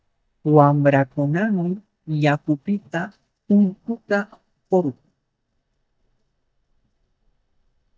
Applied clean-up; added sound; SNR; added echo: neural mask model DeepFilterNet 3.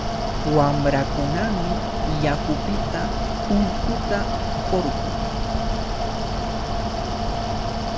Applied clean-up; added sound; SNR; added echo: none; Mechanical fan; -3 dB; none.